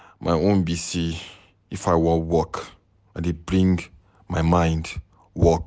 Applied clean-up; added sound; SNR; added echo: none; none; none; none.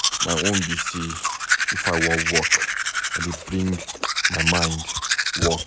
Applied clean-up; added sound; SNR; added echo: none; Domestic sounds, home sounds; -3 dB; none.